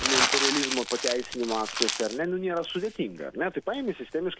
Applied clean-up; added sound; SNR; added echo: none; Crumpling, crinkling; 1 dB; none.